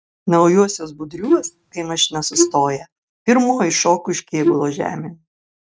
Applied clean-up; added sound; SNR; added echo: neural mask model RNNoise.